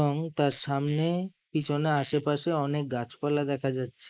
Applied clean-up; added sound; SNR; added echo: neural mask model Resemble Enhance denoiser.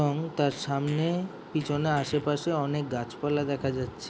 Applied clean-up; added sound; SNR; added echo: none; Fart; 18 dB; none.